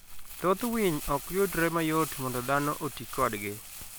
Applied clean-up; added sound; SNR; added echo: none; Crumpling, crinkling; 10 dB; none.